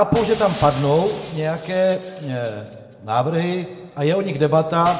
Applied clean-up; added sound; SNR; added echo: none; Shatter; 20 dB; reverberation time 1.5 s.